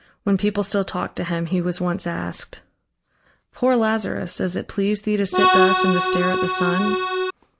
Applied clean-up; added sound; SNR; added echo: none; Accordion; -4 dB; none.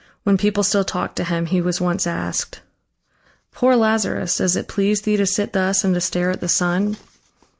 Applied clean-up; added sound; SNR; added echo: none; none; none; none.